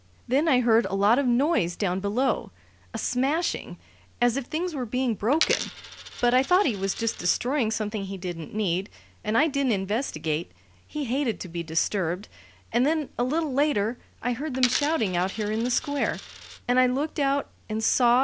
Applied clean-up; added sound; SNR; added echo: none; Coin (dropping); 10 dB; none.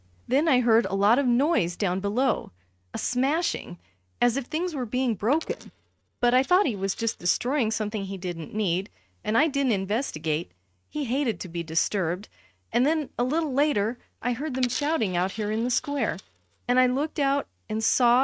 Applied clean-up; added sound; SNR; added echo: neural mask model RNNoise.